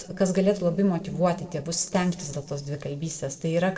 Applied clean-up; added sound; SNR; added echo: neural separator model SepFormer DNS4.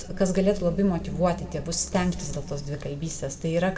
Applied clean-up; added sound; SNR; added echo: none; Car passing by / Idling / Accelerating, revving, vroom; 17 dB; reverberation time 1.3 s.